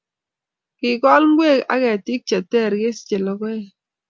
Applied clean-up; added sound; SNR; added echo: none; none; none; none.